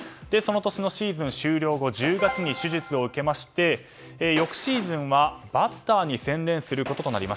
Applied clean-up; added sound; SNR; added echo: none; Gunshot, gunfire; 18 dB; none.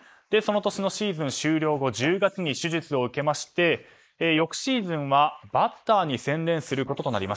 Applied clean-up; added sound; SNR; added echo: neural mask model Resemble Enhance denoiser.